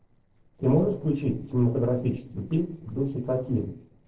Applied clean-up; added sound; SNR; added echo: neural separator model SepFormer DNS4.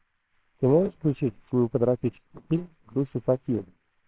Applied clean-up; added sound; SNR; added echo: neural separator model SepFormer WHAMR!.